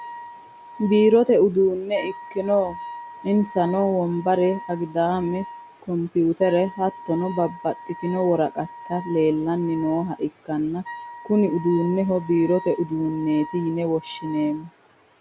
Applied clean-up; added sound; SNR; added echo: none; Wind instrument, woodwind instrument; 16 dB; none.